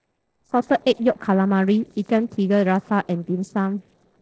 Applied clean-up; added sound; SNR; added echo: neural separator model SepFormer DNS4.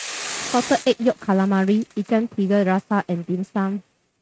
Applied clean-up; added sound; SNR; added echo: neural mask model RNNoise.